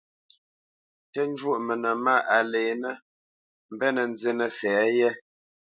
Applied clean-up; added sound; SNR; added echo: none; none; none; none.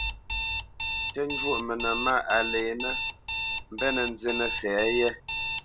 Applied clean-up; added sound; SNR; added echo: none; Alarm; -1 dB; none.